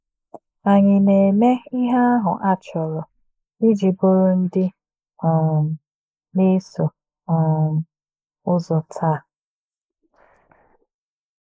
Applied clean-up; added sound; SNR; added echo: neural mask model Resemble Enhance denoiser.